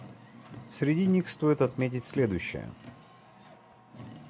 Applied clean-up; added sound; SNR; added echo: none; Car; 17 dB; none.